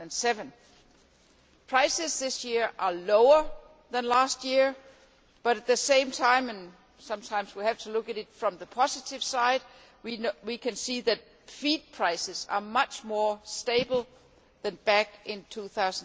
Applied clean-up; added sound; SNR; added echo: none; none; none; none.